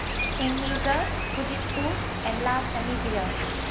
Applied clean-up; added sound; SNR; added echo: none; Cricket; -2 dB; none.